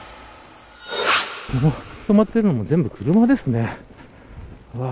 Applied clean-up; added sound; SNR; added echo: none; none; none; none.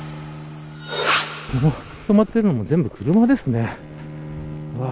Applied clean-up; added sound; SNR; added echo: none; Bowed string instrument; 16 dB; none.